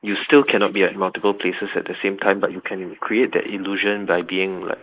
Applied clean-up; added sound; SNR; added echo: neural mask model Resemble Enhance denoiser.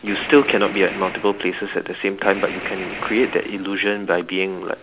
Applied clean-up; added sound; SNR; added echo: none; Gunshot, gunfire; 12 dB; none.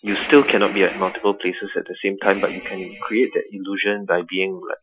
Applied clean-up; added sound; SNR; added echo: classical method Wiener filter.